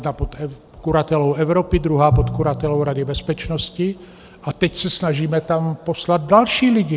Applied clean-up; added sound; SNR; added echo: none; Drum; 11 dB; none.